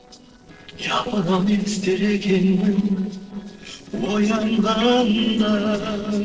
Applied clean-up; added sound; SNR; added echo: neural separator model SepFormer DNS4.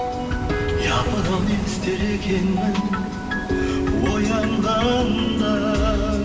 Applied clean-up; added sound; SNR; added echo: none; Bus; 12 dB; reverberation time 2.3 s.